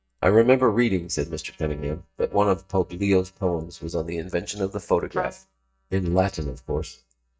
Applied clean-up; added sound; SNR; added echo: neural mask model DeepFilterNet 3.